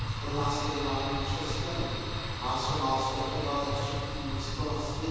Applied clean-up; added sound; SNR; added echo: none; Fire; 0 dB; reverberation time 2.1 s.